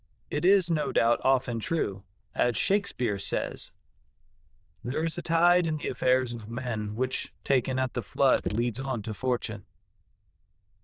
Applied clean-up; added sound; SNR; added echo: neural diffusion model UNIVERSE++.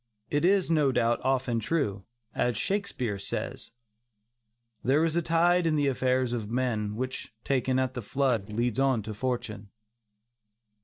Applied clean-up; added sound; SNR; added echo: neural separator model SepFormer DNS4.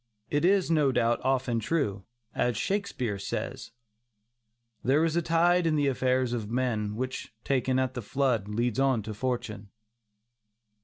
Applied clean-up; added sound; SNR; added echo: none; none; none; none.